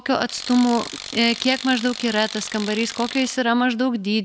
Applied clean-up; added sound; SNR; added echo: none; Tools; 13 dB; none.